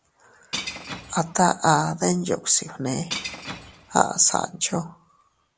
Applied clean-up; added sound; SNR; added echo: none; Shatter / Crushing; 14 dB; none.